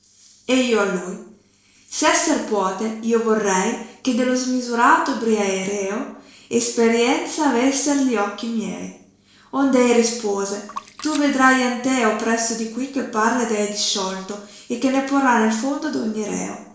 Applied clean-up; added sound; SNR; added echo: neural separator model SepFormer DNS4.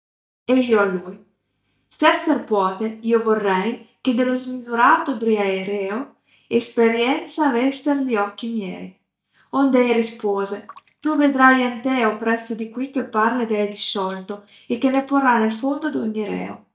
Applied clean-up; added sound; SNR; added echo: neural mask model DeepFilterNet 3.